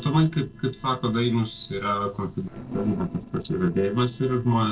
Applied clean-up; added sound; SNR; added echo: neural separator model SepFormer DNS4.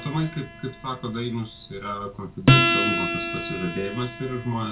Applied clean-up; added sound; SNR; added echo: none; Acoustic guitar; -4 dB; reverberation time 0.2 s.